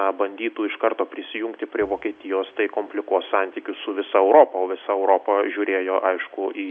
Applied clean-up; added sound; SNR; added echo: none; none; none; none.